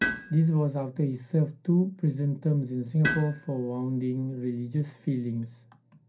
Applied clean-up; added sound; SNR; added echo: none; Tools; 11 dB; reverberation time 0.3 s.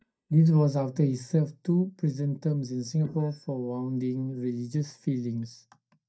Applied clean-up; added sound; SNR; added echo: neural mask model DeepFilterNet 3.